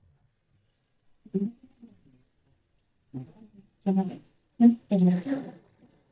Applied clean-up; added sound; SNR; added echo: neural mask model DeepFilterNet 3.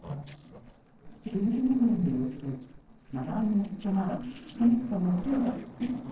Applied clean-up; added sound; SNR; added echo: neural separator model SepFormer DNS4.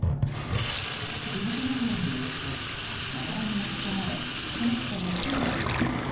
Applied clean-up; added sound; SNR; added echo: none; Sink (filling or washing) / Water tap, faucet; -2 dB; reverberation time 0.9 s.